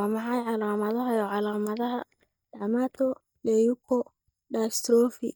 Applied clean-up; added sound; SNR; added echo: neural mask model DeepFilterNet 3.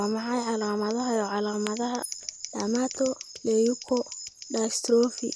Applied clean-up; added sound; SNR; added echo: none; Scissors; 18 dB; none.